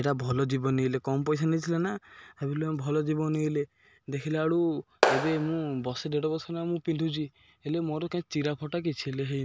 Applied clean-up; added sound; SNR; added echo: none; Clapping; -1 dB; none.